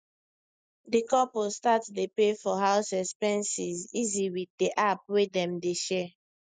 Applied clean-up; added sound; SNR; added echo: none; none; none; none.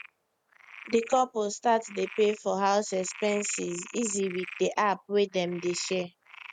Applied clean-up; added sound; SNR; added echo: none; Frog; 17 dB; none.